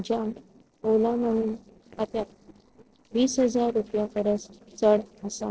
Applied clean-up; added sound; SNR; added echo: neural separator model SepFormer DNS4.